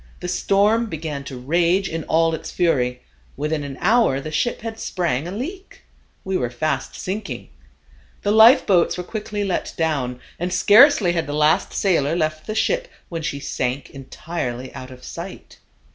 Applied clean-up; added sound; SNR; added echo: none; none; none; none.